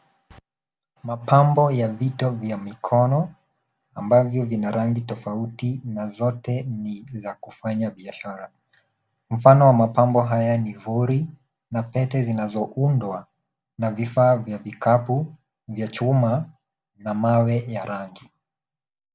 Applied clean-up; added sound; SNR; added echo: none; none; none; none.